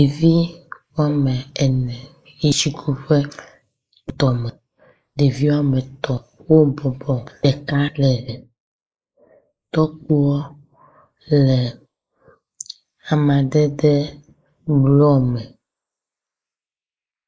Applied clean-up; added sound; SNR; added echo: neural mask model Resemble Enhance denoiser.